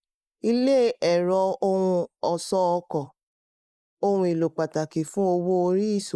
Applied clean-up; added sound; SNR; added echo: neural mask model Resemble Enhance denoiser.